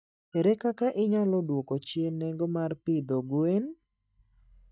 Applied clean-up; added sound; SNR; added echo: neural mask model DeepFilterNet 3.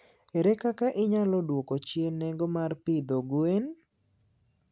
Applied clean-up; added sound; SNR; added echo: none; none; none; none.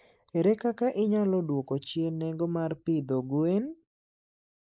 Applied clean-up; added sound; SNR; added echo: neural mask model Resemble Enhance denoiser.